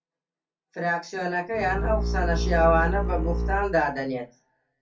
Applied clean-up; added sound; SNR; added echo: none; Bowed string instrument; 1 dB; reverberation time 0.3 s.